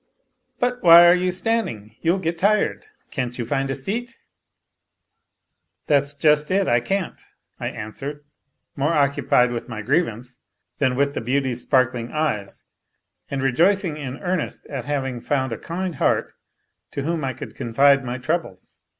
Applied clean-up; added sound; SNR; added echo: none; none; none; none.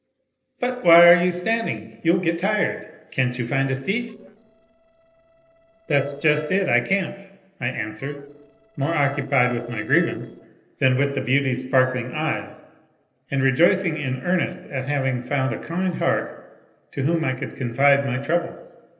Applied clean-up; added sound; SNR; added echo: neural separator model SepFormer DNS4.